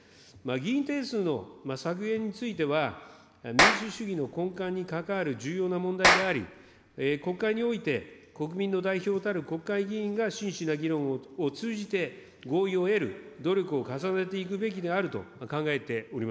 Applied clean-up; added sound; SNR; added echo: none; Clapping; -1 dB; none.